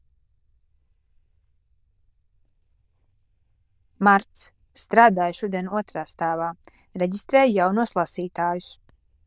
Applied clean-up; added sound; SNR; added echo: neural diffusion model UNIVERSE++.